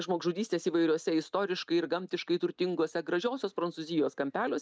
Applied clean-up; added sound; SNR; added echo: none; none; none; none.